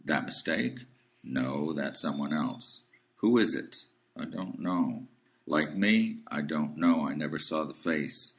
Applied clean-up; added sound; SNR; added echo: none; none; none; none.